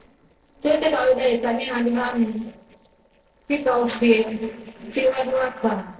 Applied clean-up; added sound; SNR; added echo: neural separator model SepFormer DNS4.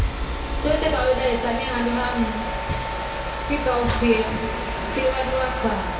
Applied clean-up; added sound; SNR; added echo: none; Mechanisms; 1 dB; reverberation time 0.6 s.